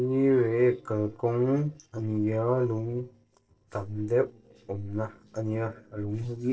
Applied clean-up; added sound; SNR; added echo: neural separator model SepFormer DNS4.